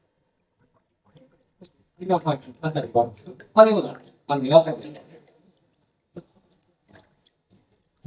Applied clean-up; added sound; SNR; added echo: neural mask model DeepFilterNet 3.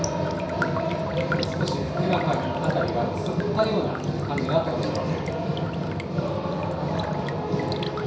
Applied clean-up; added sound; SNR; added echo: none; Raindrop; 14 dB; reverberation time 0.6 s.